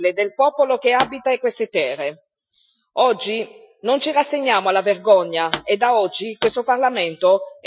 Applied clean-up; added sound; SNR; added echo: classical method Wiener filter.